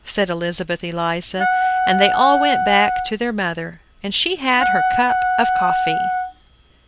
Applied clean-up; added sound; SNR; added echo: none; Wind instrument, woodwind instrument; -2 dB; none.